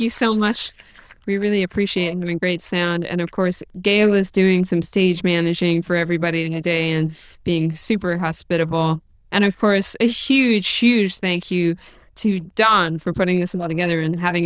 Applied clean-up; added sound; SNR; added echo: neural diffusion model UNIVERSE++.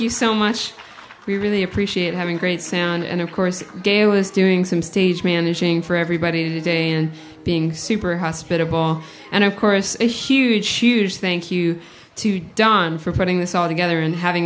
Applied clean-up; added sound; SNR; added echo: none; none; none; none.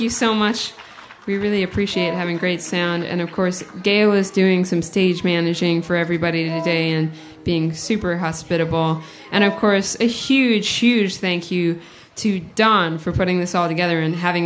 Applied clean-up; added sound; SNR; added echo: none; Wind instrument, woodwind instrument; 12 dB; none.